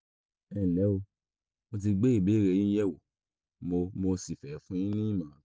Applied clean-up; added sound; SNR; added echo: none; none; none; none.